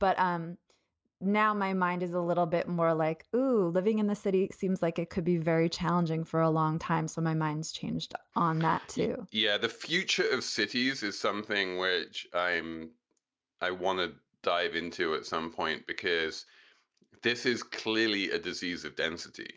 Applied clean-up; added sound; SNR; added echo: none; none; none; none.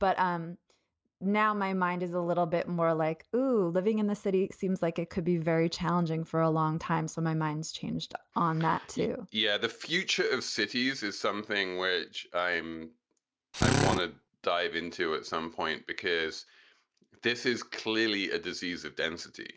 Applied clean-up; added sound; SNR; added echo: none; Drill; -3 dB; none.